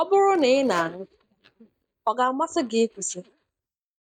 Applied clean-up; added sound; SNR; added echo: neural mask model DeepFilterNet 3.